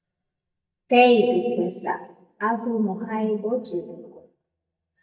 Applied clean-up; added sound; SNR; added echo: neural mask model DeepFilterNet 3.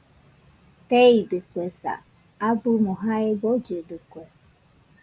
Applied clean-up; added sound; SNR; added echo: none; none; none; none.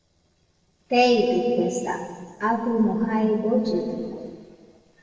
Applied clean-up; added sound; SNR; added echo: neural separator model SepFormer DNS4.